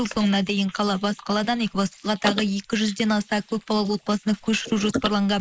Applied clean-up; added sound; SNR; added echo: neural mask model Resemble Enhance denoiser.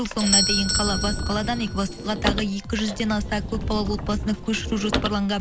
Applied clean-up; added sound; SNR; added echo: none; Doorbell + Sliding door / Slam / Wood; 2 dB; none.